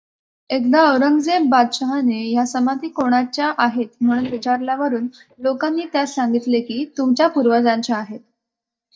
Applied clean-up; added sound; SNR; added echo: neural mask model DeepFilterNet 3.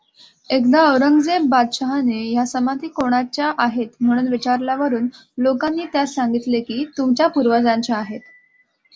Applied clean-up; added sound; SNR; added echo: none; none; none; none.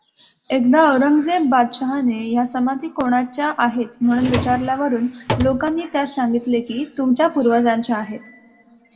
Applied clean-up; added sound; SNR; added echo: none; Drawer open or close; 7 dB; reverberation time 1.0 s.